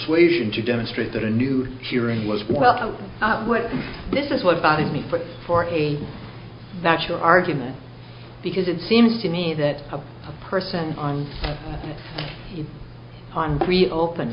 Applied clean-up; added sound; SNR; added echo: none; none; none; none.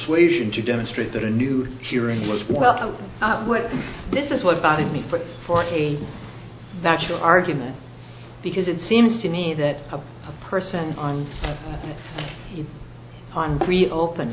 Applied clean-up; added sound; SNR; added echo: none; Snare drum; 19 dB; none.